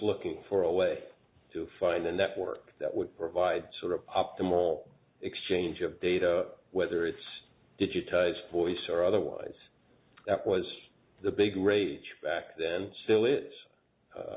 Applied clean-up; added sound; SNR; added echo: none; none; none; none.